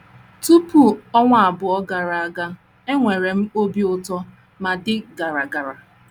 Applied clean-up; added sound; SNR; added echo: none; none; none; none.